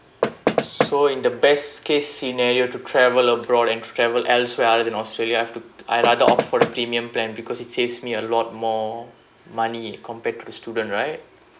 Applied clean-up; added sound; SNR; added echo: none; Knock; 1 dB; none.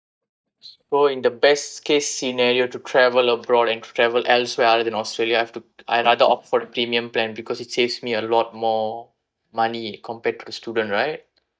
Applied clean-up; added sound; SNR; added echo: neural mask model DeepFilterNet 3.